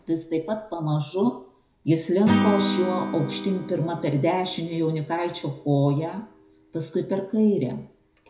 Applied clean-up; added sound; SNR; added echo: none; Acoustic guitar / Strum; 7 dB; reverberation time 0.4 s.